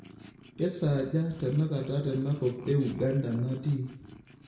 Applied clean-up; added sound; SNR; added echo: none; Purr; 18 dB; reverberation time 0.8 s.